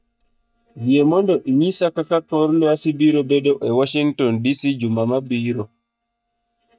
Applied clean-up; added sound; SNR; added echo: neural mask model DeepFilterNet 3.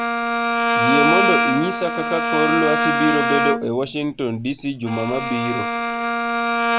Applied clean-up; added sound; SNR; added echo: none; Bowed string instrument; -3 dB; none.